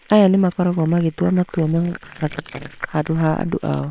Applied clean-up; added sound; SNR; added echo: neural separator model SepFormer WHAM!.